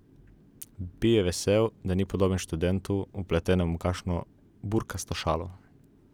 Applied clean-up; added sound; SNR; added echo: none; none; none; none.